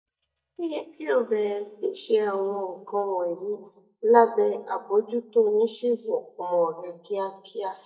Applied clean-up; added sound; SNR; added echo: neural mask model DeepFilterNet 3.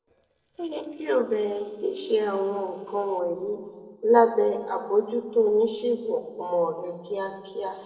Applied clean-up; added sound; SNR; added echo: neural separator model SepFormer DNS4.